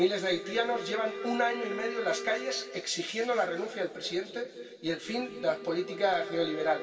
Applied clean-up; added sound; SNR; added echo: none; Wind instrument, woodwind instrument; 11 dB; reverberation time 2.4 s.